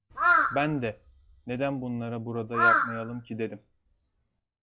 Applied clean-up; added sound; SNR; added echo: classical method log-MMSE.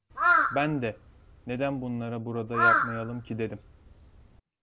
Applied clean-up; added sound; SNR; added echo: none; Crow; -4 dB; none.